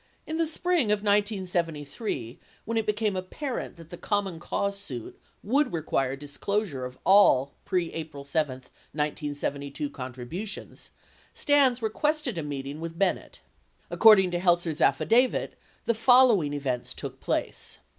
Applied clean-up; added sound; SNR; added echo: none; none; none; none.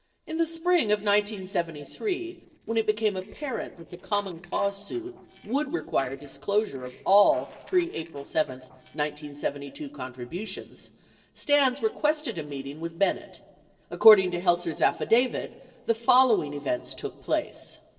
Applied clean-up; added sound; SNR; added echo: neural separator model SepFormer DNS4.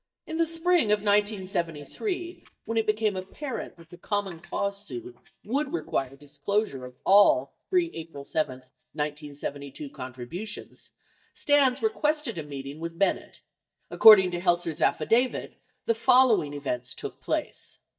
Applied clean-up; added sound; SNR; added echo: neural mask model DeepFilterNet 3.